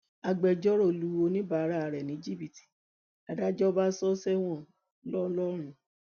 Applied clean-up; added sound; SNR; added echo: none; none; none; none.